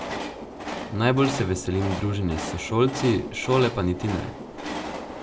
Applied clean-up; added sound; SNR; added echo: none; Train; 8 dB; none.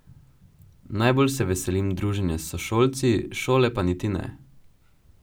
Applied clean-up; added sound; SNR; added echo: none; none; none; none.